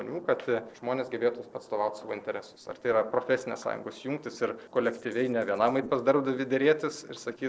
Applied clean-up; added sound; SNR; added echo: neural separator model SepFormer DNS4.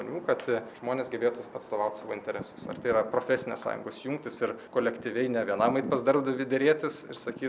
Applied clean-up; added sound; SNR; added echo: none; none; none; none.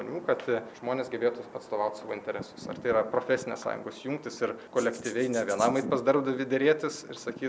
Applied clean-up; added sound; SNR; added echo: none; Rattle (instrument); 16 dB; none.